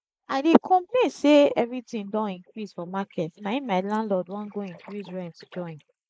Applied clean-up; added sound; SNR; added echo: neural mask model Resemble Enhance denoiser.